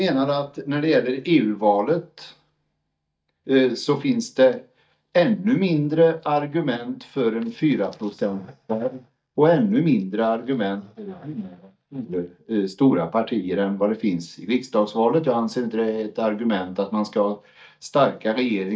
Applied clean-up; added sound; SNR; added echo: neural mask model DeepFilterNet 3.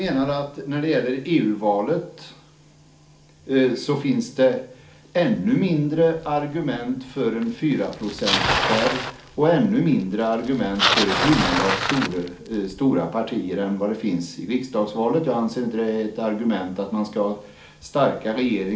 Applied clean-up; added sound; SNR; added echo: none; Bicycle; 8 dB; reverberation time 0.4 s.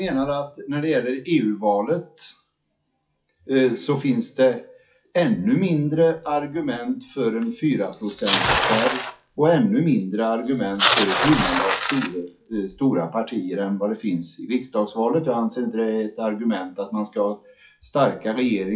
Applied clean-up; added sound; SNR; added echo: classical method WPE with log-MMSE.